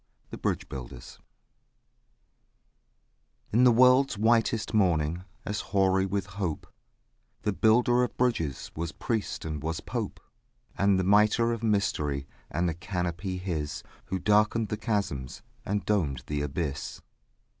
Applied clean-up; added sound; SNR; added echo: none; none; none; none.